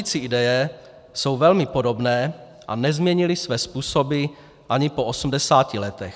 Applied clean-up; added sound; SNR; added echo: none; none; none; none.